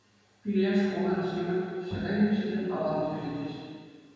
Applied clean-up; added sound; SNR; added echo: none; Bowed string instrument; 15 dB; reverberation time 1.9 s.